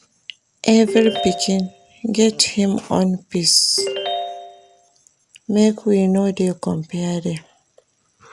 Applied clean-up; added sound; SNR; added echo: none; Ringtone; 7 dB; none.